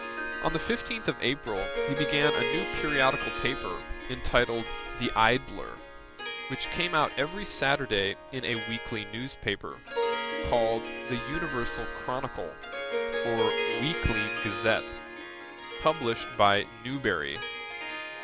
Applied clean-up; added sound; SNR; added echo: none; Harp; 4 dB; none.